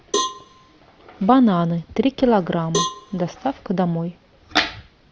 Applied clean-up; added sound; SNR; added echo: none; Cowbell; 9 dB; none.